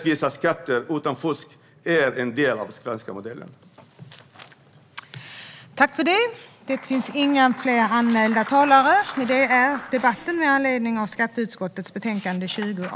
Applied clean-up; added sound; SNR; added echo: none; none; none; none.